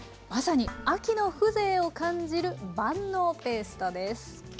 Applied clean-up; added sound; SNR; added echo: none; Dishes, pots, and pans; 20 dB; none.